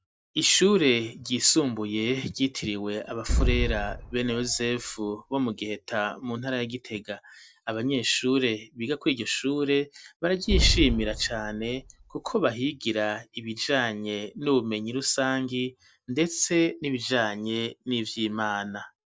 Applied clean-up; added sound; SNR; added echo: none; Boom; 2 dB; none.